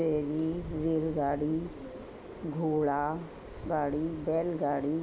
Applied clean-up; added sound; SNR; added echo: none; none; none; none.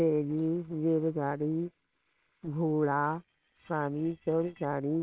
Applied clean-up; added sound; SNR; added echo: neural separator model SepFormer WHAMR!.